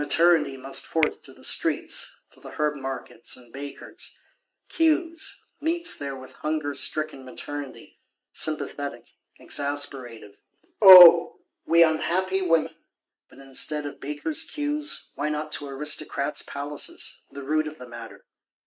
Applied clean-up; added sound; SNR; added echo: neural mask model RNNoise.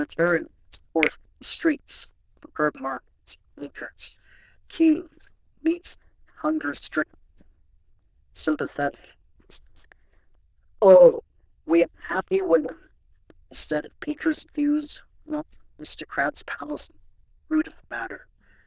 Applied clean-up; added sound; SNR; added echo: neural diffusion model UNIVERSE++.